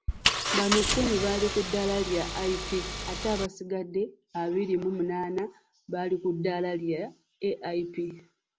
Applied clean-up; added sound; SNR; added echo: none; Engine; 0 dB; none.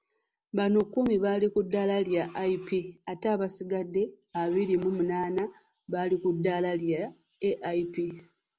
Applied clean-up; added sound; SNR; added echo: none; none; none; none.